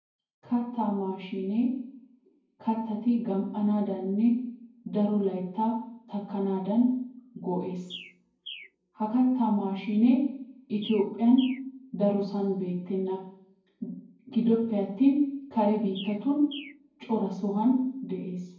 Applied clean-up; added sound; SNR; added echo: none; Bird; 20 dB; reverberation time 0.9 s.